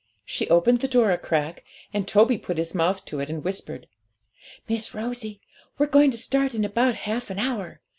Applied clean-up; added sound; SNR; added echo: none; none; none; none.